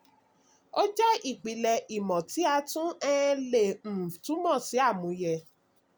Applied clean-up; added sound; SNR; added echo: none; none; none; none.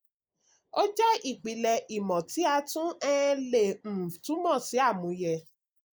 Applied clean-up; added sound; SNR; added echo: neural mask model Resemble Enhance denoiser.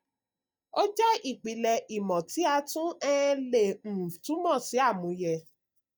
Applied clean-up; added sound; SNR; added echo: neural mask model DeepFilterNet 3.